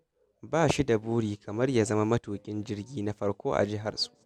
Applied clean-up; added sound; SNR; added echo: none; none; none; none.